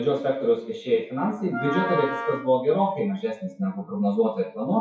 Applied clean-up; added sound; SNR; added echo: classical method WPE with log-MMSE.